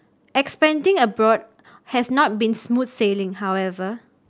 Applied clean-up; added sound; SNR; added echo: none; none; none; none.